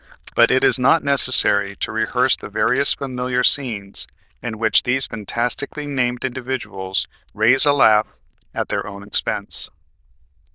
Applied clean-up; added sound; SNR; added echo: neural diffusion model UNIVERSE++.